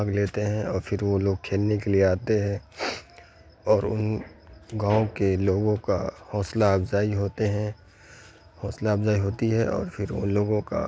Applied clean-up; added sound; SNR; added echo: none; none; none; none.